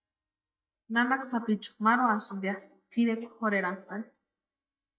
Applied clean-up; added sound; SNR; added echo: neural mask model DeepFilterNet 3.